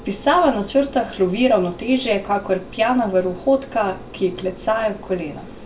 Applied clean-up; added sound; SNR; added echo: none; Aircraft; 19 dB; reverberation time 0.1 s.